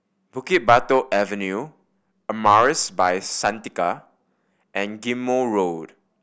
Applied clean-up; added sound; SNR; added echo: none; none; none; none.